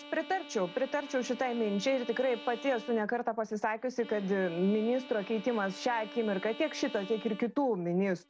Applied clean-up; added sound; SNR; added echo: none; Bowed string instrument; 16 dB; none.